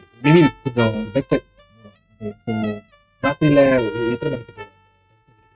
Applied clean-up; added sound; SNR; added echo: neural mask model RNNoise.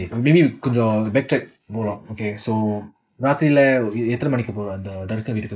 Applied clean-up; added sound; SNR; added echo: neural mask model Resemble Enhance denoiser.